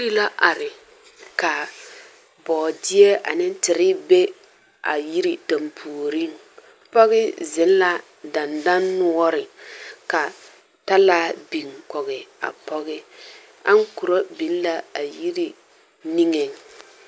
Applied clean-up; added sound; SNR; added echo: none; none; none; none.